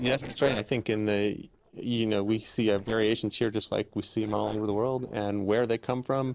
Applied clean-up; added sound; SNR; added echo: neural separator model SepFormer DNS4.